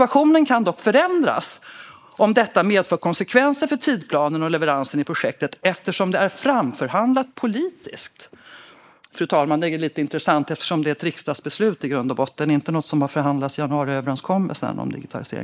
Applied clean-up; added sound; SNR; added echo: neural mask model Resemble Enhance denoiser.